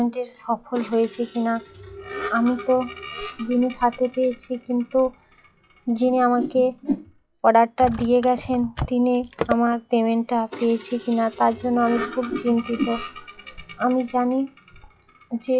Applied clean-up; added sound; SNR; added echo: classical method log-MMSE.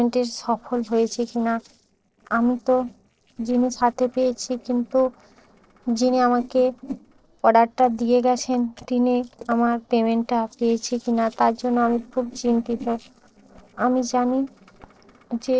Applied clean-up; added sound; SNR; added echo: neural separator model SepFormer DNS4.